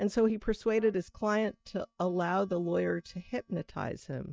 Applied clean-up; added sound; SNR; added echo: neural mask model DeepFilterNet 3.